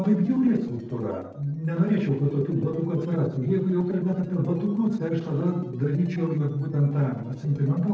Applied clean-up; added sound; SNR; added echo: neural separator model SepFormer DNS4.